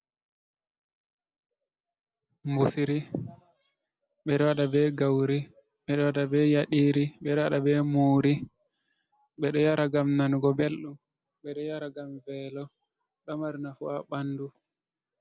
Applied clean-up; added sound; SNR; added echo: none; none; none; none.